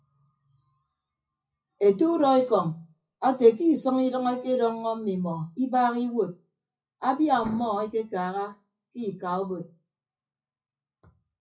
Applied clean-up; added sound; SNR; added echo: classical method WPE with log-MMSE.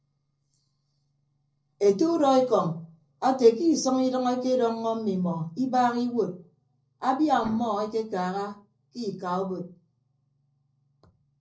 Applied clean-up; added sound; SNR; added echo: neural separator model SepFormer DNS4.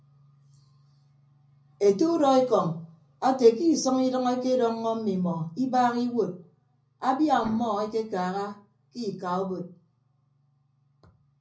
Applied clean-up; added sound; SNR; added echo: none; Explosion; 18 dB; reverberation time 0.4 s.